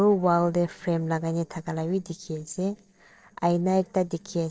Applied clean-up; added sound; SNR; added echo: neural separator model SepFormer DNS4.